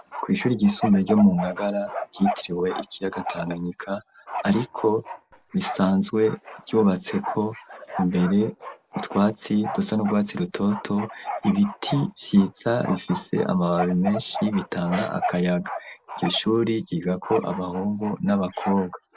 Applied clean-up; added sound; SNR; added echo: none; Bark; 11 dB; none.